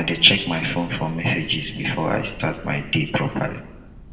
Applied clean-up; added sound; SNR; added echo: none; Train / Breathing; 18 dB; reverberation time 0.9 s.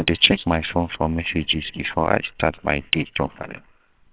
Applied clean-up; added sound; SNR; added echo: neural separator model SepFormer WHAMR!.